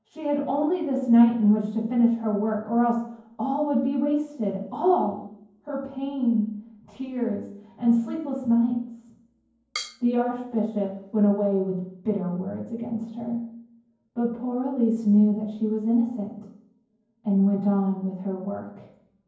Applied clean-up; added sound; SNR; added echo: none; Drum kit; 16 dB; reverberation time 0.9 s.